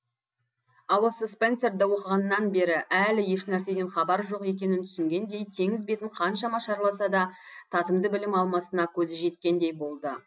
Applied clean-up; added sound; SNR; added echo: none; none; none; none.